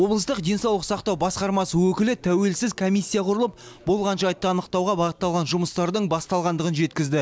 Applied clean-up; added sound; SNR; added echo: none; none; none; none.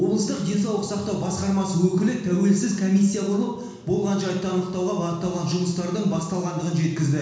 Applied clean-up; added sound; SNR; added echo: none; none; none; reverberation time 1.1 s.